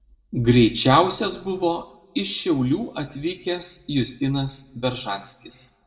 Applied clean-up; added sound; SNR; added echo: none; none; none; reverberation time 1.1 s.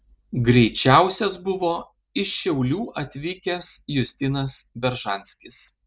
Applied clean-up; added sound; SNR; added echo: none; none; none; none.